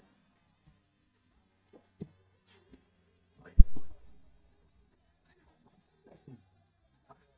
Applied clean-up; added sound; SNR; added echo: neural mask model DeepFilterNet 3.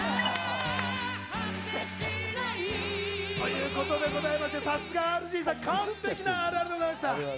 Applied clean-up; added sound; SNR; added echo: none; none; none; none.